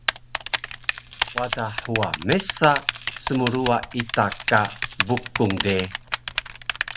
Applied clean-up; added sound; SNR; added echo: none; Typing + Coin (dropping); 5 dB; none.